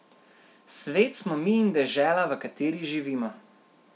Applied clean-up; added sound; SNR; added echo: none; none; none; none.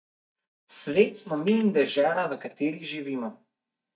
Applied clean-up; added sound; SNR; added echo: neural mask model DeepFilterNet 3.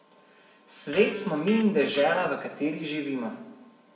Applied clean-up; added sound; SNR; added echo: none; Electric guitar; 16 dB; reverberation time 0.7 s.